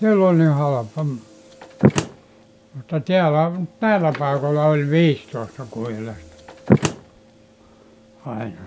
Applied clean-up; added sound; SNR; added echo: none; Slam; 6 dB; none.